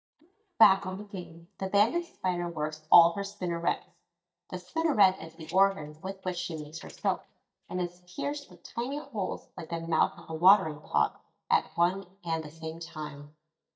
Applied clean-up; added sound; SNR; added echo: neural mask model DeepFilterNet 3.